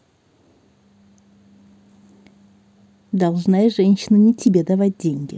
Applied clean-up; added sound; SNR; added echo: none; none; none; none.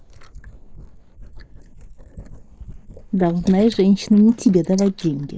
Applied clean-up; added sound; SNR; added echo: neural mask model Resemble Enhance denoiser.